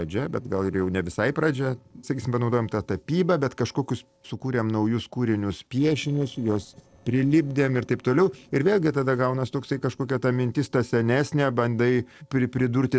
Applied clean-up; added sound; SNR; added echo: neural separator model SepFormer DNS4.